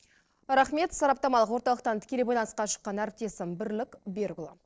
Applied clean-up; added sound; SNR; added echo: neural separator model SepFormer DNS4.